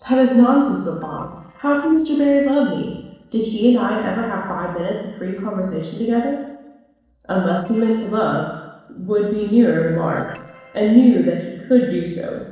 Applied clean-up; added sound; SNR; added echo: neural separator model SepFormer DNS4.